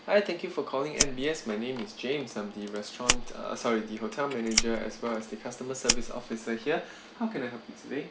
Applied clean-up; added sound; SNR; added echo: none; Fire; 3 dB; none.